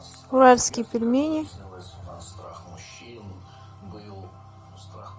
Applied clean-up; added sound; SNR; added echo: none; none; none; none.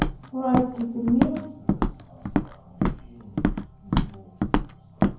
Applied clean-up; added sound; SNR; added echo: none; Walk, footsteps; -3 dB; reverberation time 0.9 s.